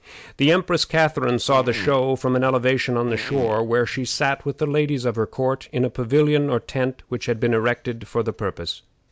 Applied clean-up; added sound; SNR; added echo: none; Fart; 17 dB; none.